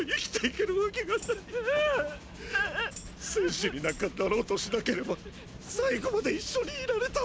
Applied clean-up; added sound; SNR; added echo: none; Tambourine; 20 dB; none.